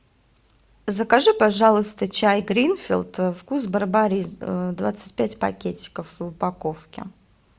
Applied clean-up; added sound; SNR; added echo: none; none; none; none.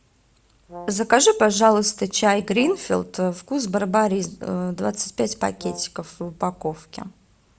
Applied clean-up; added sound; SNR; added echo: none; Brass instrument; 18 dB; none.